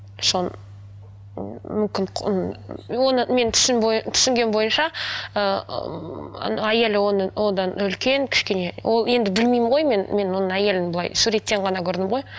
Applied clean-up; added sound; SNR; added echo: none; none; none; none.